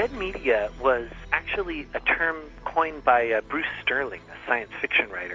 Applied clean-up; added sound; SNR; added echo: none; none; none; none.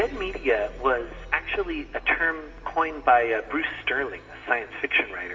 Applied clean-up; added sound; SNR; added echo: none; none; none; reverberation time 1.8 s.